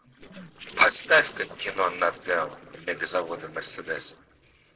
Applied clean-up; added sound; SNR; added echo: neural separator model SepFormer DNS4.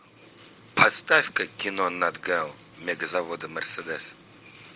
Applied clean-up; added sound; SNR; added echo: none; none; none; none.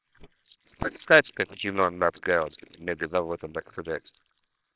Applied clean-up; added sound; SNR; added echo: neural separator model SepFormer WHAMR!.